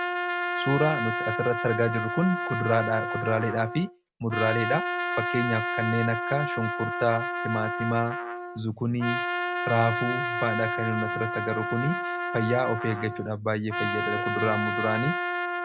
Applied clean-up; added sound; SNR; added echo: none; Trumpet; 2 dB; none.